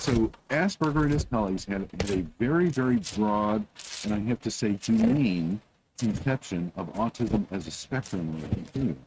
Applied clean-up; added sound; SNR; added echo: neural mask model RNNoise.